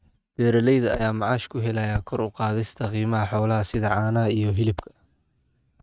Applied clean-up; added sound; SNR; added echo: neural mask model RNNoise.